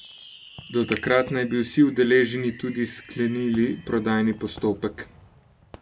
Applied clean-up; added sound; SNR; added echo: none; Finger snapping + Fireworks; 19 dB; none.